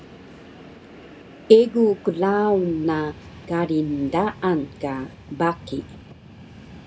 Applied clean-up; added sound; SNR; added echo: none; Train; 19 dB; none.